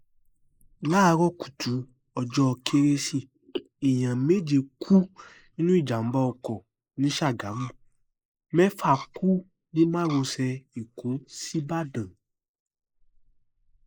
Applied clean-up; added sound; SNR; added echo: neural mask model Resemble Enhance denoiser.